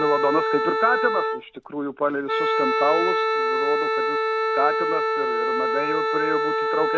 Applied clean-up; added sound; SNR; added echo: none; Wind instrument, woodwind instrument; -3 dB; none.